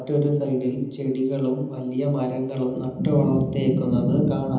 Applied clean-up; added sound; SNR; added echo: none; none; none; reverberation time 0.9 s.